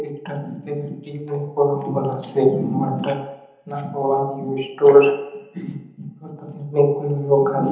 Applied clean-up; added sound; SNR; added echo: none; none; none; reverberation time 0.9 s.